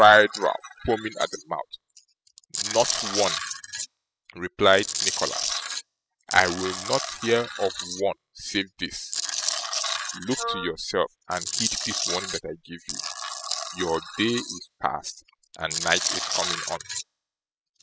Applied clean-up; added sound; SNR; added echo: classical method spectral subtraction.